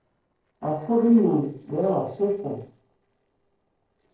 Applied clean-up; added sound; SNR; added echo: neural separator model SepFormer DNS4.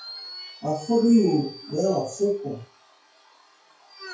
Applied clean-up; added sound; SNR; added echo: classical method WPE with log-MMSE.